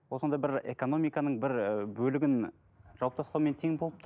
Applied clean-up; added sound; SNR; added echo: none; none; none; none.